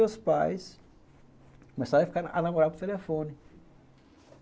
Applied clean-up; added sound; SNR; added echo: none; none; none; none.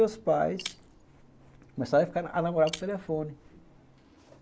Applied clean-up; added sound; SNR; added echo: none; Shatter; 18 dB; none.